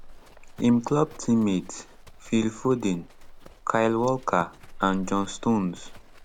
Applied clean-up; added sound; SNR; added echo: none; Livestock, farm animals, working animals; 17 dB; none.